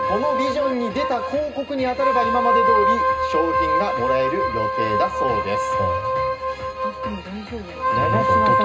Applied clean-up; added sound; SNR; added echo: none; Wind instrument, woodwind instrument; -3 dB; reverberation time 0.2 s.